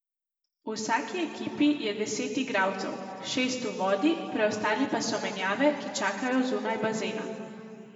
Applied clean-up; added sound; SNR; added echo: none; none; none; reverberation time 2.2 s.